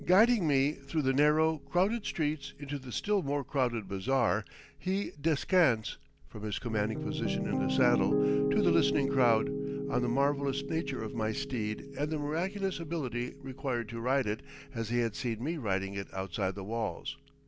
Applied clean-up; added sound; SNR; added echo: none; Piano; 6 dB; none.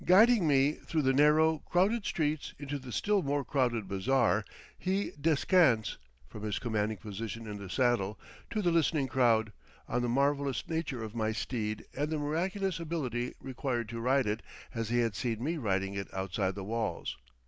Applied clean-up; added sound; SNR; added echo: none; none; none; none.